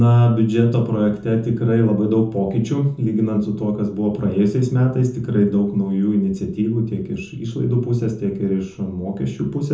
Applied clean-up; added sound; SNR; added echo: none; none; none; reverberation time 0.5 s.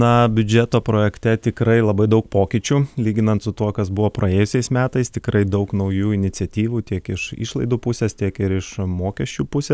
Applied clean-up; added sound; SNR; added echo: none; none; none; none.